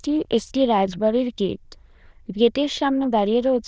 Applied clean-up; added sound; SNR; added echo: neural diffusion model UNIVERSE++.